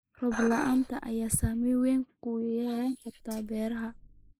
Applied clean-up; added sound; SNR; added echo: neural mask model Resemble Enhance denoiser.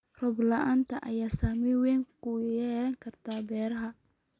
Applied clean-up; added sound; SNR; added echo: none; none; none; none.